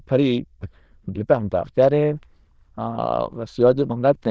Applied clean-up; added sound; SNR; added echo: neural diffusion model UNIVERSE++.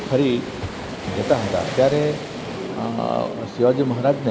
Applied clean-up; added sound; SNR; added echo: none; Waves, surf; 11 dB; none.